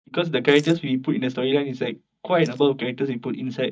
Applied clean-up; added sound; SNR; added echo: neural mask model DeepFilterNet 3.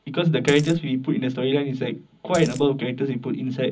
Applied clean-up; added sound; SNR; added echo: none; Coin (dropping); 14 dB; reverberation time 0.4 s.